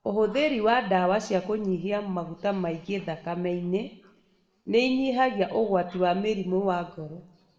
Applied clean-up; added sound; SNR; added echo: none; none; none; reverberation time 0.6 s.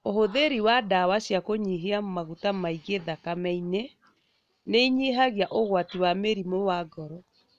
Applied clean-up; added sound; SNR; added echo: none; none; none; none.